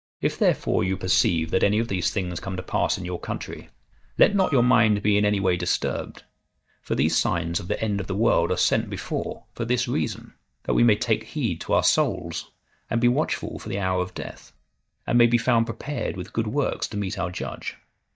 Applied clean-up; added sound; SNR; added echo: neural mask model DeepFilterNet 3.